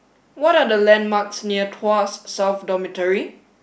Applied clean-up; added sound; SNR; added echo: none; none; none; none.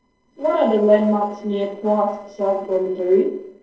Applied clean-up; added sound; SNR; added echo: neural separator model SepFormer DNS4.